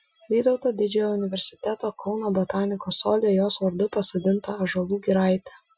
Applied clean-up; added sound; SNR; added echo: classical method Wiener filter.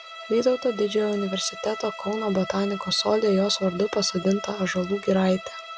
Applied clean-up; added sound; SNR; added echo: none; Bowed string instrument; 13 dB; none.